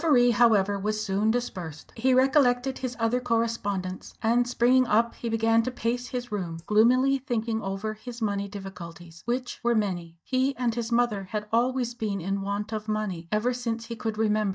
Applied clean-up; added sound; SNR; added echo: neural mask model DeepFilterNet 3.